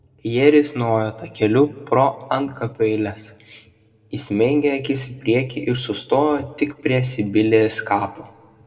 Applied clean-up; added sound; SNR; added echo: none; none; none; reverberation time 0.8 s.